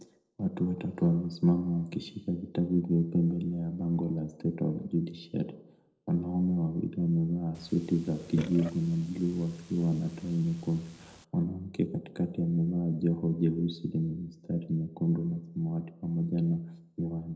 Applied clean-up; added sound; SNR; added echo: neural separator model SepFormer DNS4.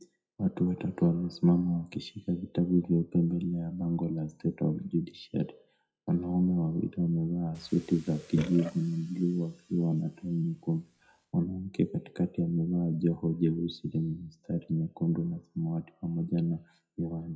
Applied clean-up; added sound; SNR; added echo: classical method WPE with log-MMSE.